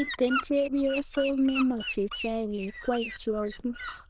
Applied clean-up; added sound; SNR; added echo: neural diffusion model UNIVERSE++.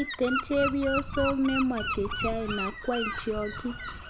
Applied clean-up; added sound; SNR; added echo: none; Gull, seagull / Wind; 4 dB; none.